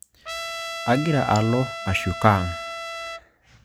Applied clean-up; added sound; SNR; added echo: none; Trumpet; 9 dB; none.